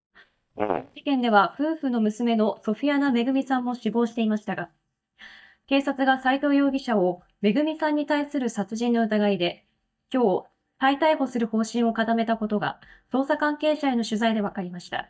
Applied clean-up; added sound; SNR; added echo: neural mask model DeepFilterNet 3.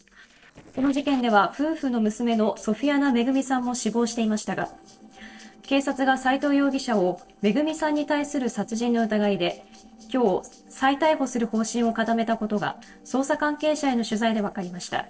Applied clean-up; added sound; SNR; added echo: neural separator model SepFormer DNS4.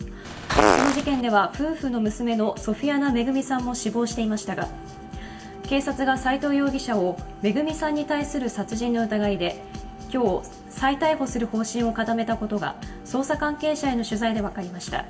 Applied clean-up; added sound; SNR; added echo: none; Fart; -3 dB; reverberation time 0.7 s.